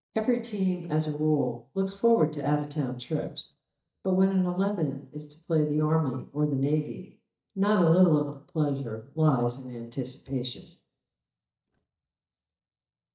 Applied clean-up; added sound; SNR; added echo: neural mask model DeepFilterNet 3.